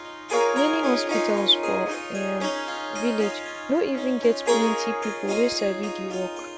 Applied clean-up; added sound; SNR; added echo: none; Harp; 1 dB; none.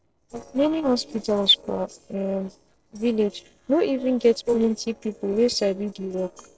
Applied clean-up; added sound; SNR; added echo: neural separator model SepFormer DNS4.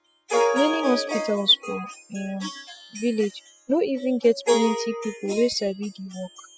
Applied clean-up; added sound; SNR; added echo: classical method spectral subtraction.